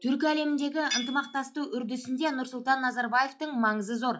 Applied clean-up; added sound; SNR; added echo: classical method log-MMSE.